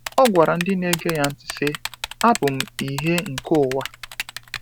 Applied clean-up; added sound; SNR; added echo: none; Typing; 10 dB; none.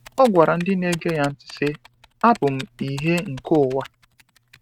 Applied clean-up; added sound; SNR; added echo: neural mask model RNNoise.